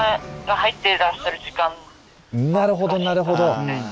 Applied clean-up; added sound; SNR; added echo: none; none; none; none.